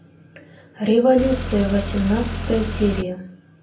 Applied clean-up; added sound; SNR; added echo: none; Car; 5 dB; reverberation time 0.3 s.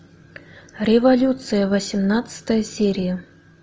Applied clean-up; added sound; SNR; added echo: none; none; none; none.